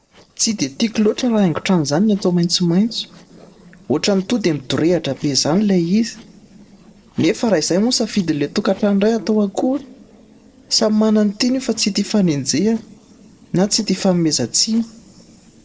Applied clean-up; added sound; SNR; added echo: neural separator model SepFormer DNS4.